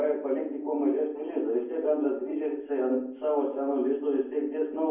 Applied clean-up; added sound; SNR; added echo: none; none; none; reverberation time 0.9 s.